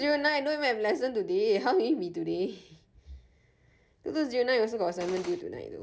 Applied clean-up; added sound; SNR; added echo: none; Gunshot, gunfire; 14 dB; none.